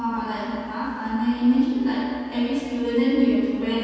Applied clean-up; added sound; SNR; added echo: none; none; none; reverberation time 2.1 s.